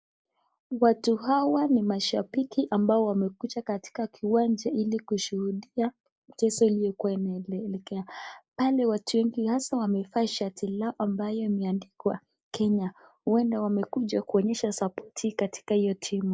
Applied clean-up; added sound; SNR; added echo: neural mask model Resemble Enhance denoiser.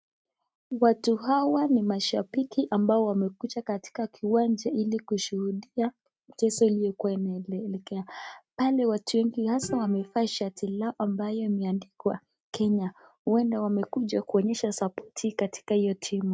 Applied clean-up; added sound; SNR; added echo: neural mask model RNNoise.